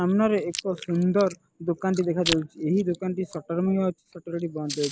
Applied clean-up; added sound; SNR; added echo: none; Chewing, mastication; 13 dB; none.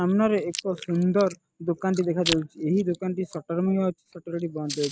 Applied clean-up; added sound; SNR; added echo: neural mask model RNNoise.